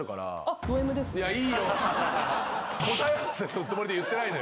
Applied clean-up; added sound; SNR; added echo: none; none; none; none.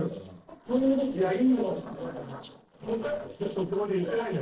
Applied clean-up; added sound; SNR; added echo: neural separator model SepFormer DNS4.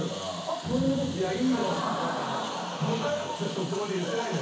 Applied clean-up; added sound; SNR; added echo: none; Engine; 12 dB; reverberation time 0.6 s.